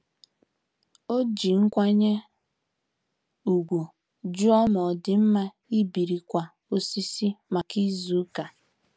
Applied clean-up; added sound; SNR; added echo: none; none; none; none.